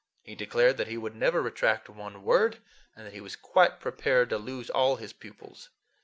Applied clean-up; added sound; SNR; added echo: none; none; none; none.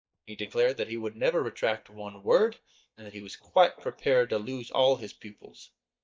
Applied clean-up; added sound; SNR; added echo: neural mask model DeepFilterNet 3.